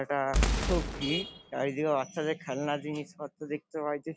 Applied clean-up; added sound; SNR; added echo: none; Boom; -1 dB; none.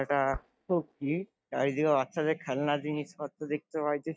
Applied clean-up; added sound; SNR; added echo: neural mask model DeepFilterNet 3.